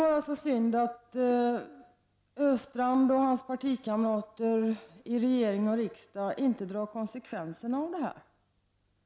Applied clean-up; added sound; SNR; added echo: none; none; none; none.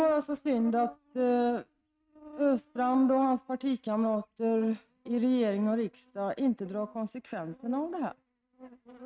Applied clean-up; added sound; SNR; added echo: neural mask model RNNoise.